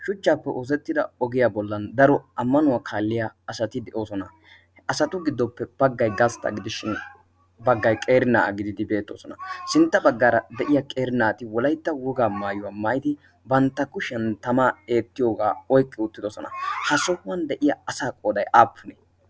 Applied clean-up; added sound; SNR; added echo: none; none; none; none.